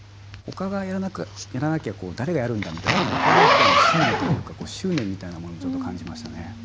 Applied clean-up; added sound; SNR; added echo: none; Zipper (clothing); -4 dB; none.